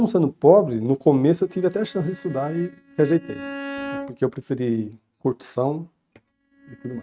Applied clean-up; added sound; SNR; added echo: neural mask model RNNoise.